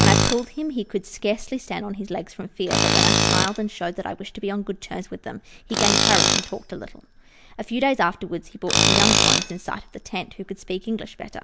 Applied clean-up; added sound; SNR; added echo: none; Tools; -3 dB; none.